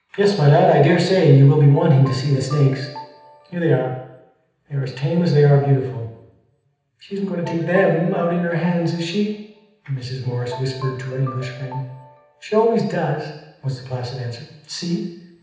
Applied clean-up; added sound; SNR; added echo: none; Ringtone; 18 dB; reverberation time 0.9 s.